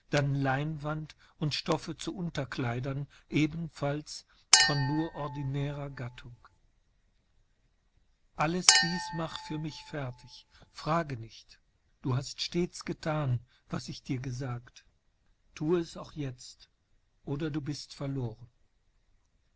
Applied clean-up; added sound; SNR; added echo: none; Chink, clink; -4 dB; none.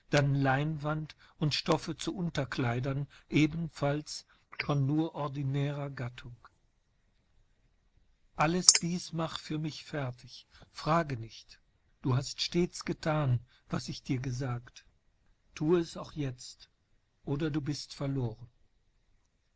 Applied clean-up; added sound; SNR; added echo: neural mask model Resemble Enhance denoiser.